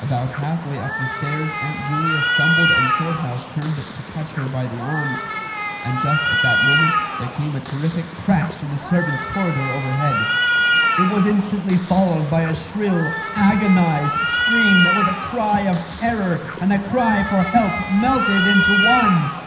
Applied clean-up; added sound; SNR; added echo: none; Cat; 1 dB; reverberation time 0.9 s.